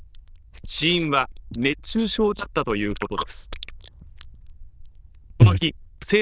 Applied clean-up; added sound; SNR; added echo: neural diffusion model UNIVERSE++.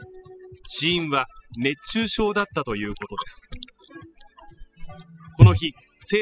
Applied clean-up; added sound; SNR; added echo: classical method spectral subtraction.